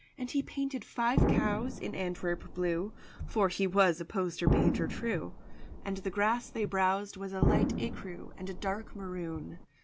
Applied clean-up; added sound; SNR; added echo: none; Explosion; 0 dB; none.